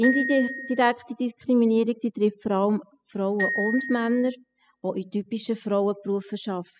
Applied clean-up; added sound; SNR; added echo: classical method spectral subtraction.